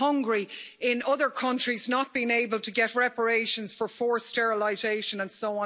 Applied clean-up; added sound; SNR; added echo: none; none; none; none.